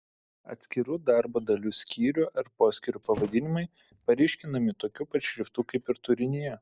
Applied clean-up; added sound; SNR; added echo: none; Thump, thud; 16 dB; none.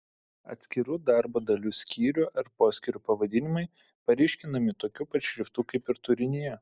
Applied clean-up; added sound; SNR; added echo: none; none; none; none.